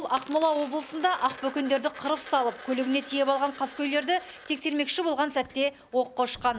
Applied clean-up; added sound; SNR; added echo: none; Coin (dropping); 18 dB; none.